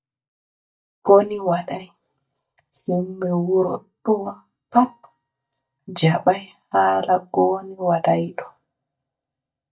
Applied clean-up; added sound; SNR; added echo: neural mask model DeepFilterNet 3.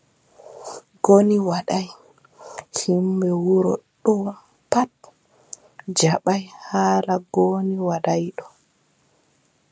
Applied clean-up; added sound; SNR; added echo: none; none; none; none.